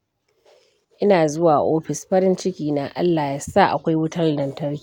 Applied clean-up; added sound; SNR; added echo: none; none; none; none.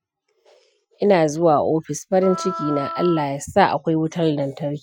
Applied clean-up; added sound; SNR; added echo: classical method Wiener filter.